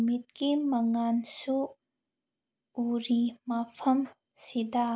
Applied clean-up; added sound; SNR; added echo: none; none; none; none.